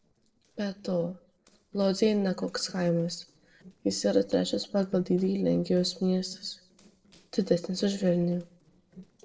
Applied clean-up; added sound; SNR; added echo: neural separator model SepFormer DNS4.